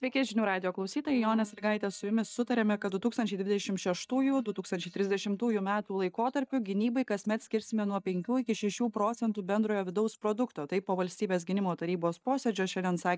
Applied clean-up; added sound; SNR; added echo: neural mask model DeepFilterNet 3.